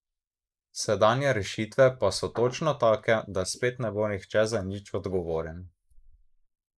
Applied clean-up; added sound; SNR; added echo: neural mask model Resemble Enhance denoiser.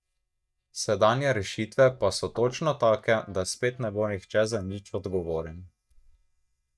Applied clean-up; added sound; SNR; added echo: neural mask model DeepFilterNet 3.